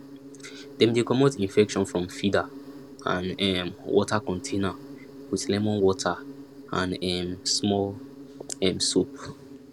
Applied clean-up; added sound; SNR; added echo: none; Insect; 16 dB; none.